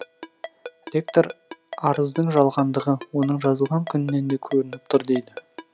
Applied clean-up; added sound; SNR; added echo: none; Ringtone; 16 dB; none.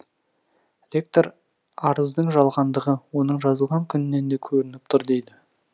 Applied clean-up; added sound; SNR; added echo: none; none; none; none.